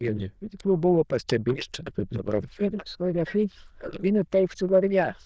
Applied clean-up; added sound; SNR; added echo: neural diffusion model UNIVERSE++.